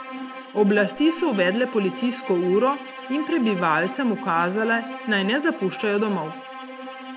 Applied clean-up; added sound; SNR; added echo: none; Bowed string instrument; 12 dB; none.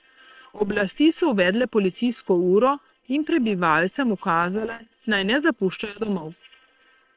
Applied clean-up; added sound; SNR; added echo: neural separator model SepFormer WHAM!.